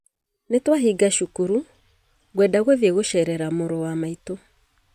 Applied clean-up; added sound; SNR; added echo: none; none; none; none.